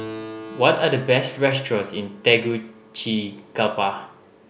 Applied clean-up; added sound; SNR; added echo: none; Keyboard (musical); 17 dB; none.